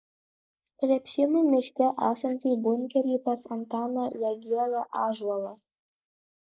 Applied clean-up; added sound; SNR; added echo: neural mask model Resemble Enhance denoiser.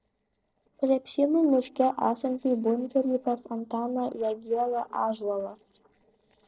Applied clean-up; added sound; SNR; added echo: neural separator model SepFormer DNS4.